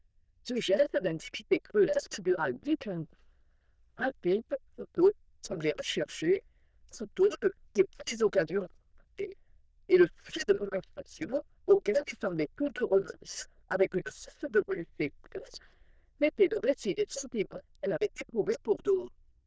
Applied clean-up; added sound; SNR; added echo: neural diffusion model UNIVERSE++.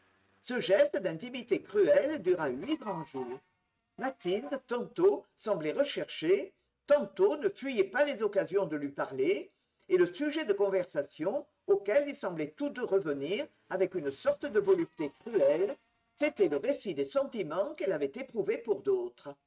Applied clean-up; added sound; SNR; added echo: neural mask model RNNoise.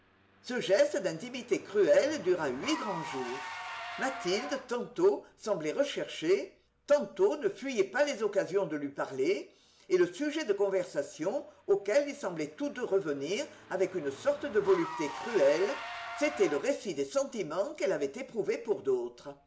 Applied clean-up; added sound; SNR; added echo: none; Engine / Car; 16 dB; none.